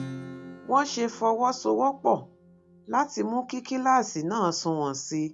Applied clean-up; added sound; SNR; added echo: none; Acoustic guitar / Strum; 19 dB; none.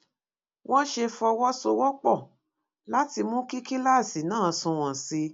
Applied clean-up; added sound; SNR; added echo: none; none; none; none.